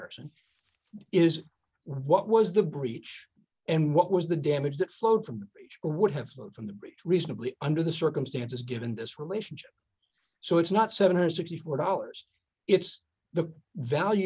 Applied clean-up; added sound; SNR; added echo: none; none; none; none.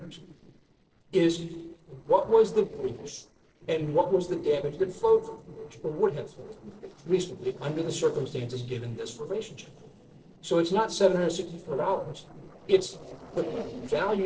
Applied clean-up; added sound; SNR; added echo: neural separator model SepFormer DNS4.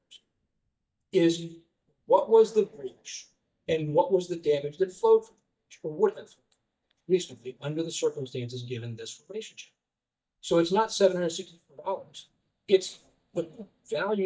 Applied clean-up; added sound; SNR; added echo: neural mask model DeepFilterNet 3.